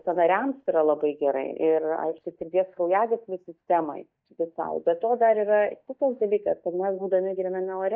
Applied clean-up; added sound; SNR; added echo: neural mask model DeepFilterNet 3.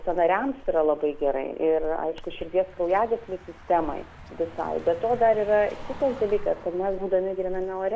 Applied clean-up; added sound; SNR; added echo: none; Car passing by; 14 dB; none.